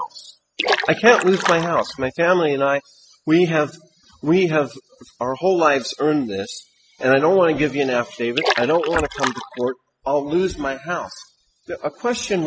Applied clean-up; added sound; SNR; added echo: classical method spectral subtraction.